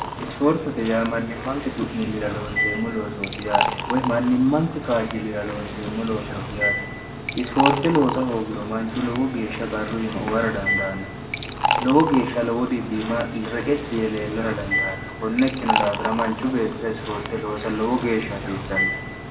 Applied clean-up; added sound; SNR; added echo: none; Liquid; 4 dB; reverberation time 0.6 s.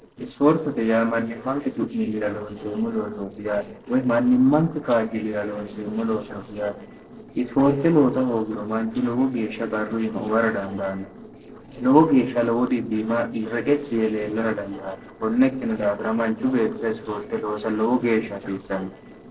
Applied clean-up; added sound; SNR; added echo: neural separator model SepFormer DNS4.